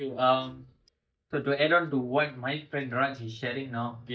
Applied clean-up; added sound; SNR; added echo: neural mask model DeepFilterNet 3.